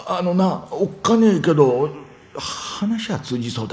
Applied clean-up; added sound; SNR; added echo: neural mask model Resemble Enhance denoiser.